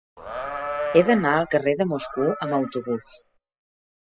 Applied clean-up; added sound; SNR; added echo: classical method spectral subtraction.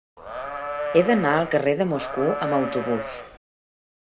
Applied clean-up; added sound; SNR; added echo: none; Livestock, farm animals, working animals; 6 dB; none.